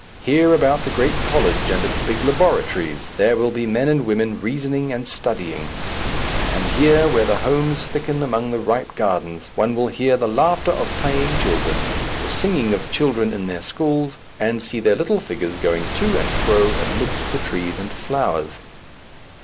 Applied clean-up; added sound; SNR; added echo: none; Waves, surf; 5 dB; none.